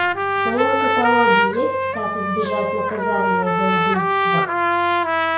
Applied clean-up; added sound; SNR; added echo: none; Trumpet; -5 dB; reverberation time 0.5 s.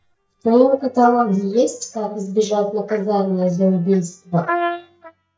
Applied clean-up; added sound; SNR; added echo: neural mask model DeepFilterNet 3.